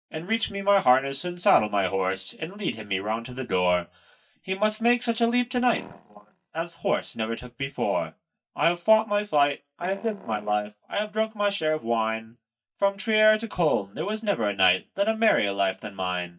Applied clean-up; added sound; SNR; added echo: neural mask model DeepFilterNet 3.